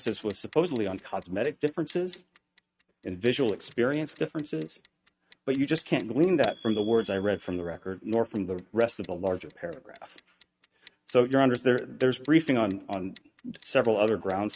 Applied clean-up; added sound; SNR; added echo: neural mask model RNNoise.